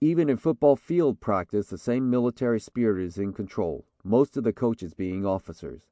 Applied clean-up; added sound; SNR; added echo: none; none; none; none.